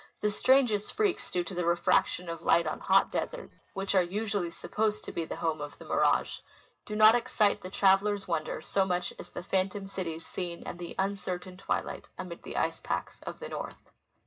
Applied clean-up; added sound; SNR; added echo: neural separator model SepFormer DNS4.